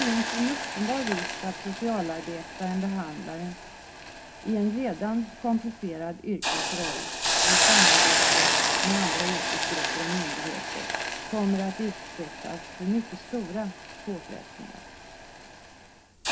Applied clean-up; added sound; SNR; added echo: none; Hiss; -3 dB; reverberation time 0.3 s.